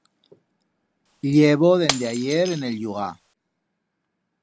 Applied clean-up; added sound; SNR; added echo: none; Shatter; 12 dB; none.